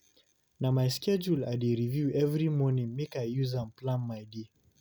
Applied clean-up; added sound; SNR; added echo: none; none; none; none.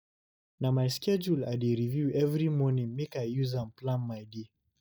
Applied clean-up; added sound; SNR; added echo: neural mask model DeepFilterNet 3.